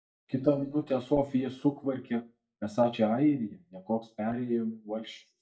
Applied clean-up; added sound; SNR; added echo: neural mask model DeepFilterNet 3.